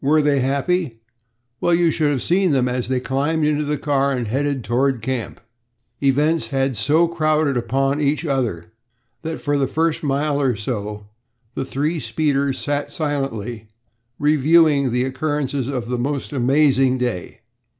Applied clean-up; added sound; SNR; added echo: none; none; none; none.